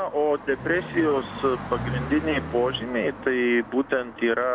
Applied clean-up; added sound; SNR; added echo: none; Car passing by; 10 dB; none.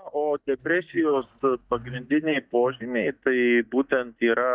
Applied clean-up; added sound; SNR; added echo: neural mask model DeepFilterNet 3.